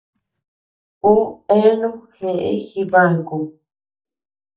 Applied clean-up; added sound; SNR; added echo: neural mask model DeepFilterNet 3.